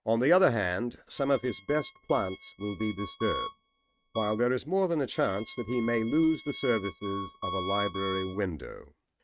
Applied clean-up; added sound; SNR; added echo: neural mask model RNNoise.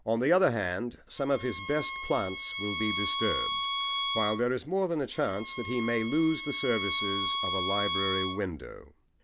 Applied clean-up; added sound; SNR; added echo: none; Bowed string instrument; 2 dB; none.